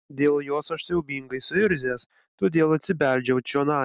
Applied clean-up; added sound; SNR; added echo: none; none; none; none.